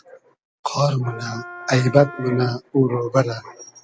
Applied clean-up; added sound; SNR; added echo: none; Wind instrument, woodwind instrument; 16 dB; none.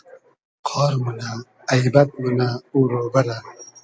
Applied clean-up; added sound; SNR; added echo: none; none; none; none.